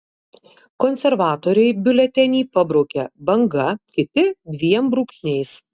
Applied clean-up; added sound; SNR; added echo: none; none; none; none.